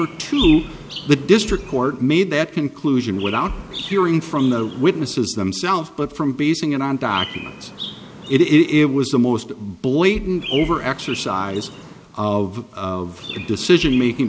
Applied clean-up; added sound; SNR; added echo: none; Chirp, tweet; 15 dB; none.